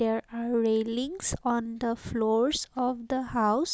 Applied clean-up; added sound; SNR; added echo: none; none; none; none.